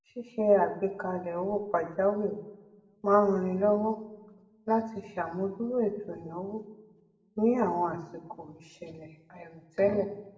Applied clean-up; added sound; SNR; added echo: none; none; none; reverberation time 0.6 s.